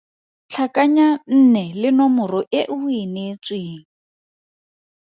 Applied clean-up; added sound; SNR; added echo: none; none; none; none.